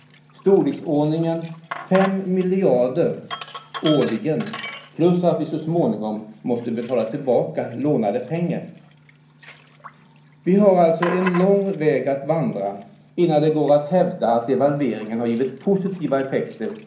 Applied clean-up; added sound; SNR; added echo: none; Sink (filling or washing); 16 dB; reverberation time 0.6 s.